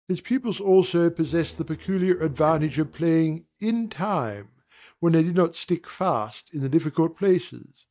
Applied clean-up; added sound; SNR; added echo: neural mask model DeepFilterNet 3.